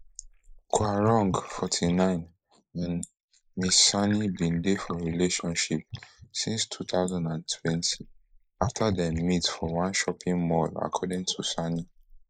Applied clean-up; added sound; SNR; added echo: neural mask model Resemble Enhance denoiser.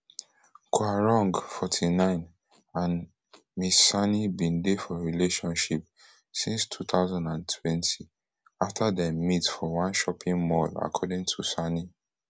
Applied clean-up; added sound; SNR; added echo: none; none; none; none.